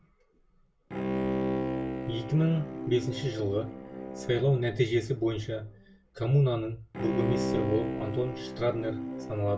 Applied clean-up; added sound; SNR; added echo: none; Bowed string instrument; 5 dB; reverberation time 0.2 s.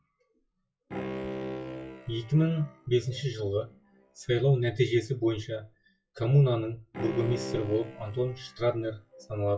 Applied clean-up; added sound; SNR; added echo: classical method WPE with log-MMSE.